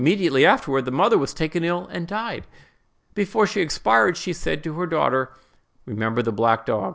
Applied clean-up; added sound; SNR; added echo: none; none; none; none.